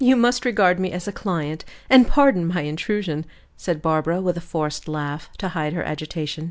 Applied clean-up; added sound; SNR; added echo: none; none; none; none.